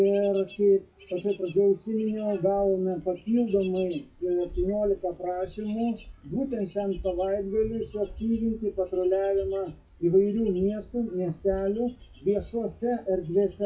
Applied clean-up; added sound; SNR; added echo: classical method WPE with log-MMSE.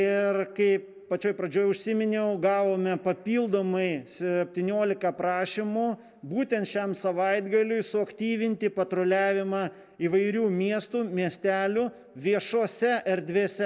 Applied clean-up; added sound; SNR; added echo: none; none; none; none.